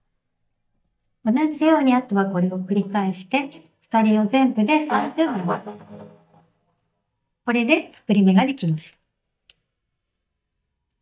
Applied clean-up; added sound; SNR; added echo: neural mask model DeepFilterNet 3.